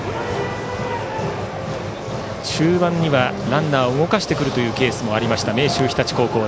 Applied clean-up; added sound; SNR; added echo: none; none; none; none.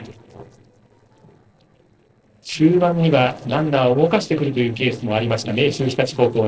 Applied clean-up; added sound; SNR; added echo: neural separator model SepFormer DNS4.